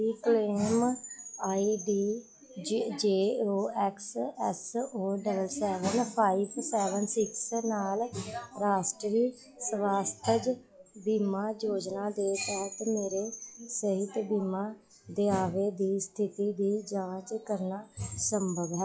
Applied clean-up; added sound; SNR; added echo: classical method log-MMSE.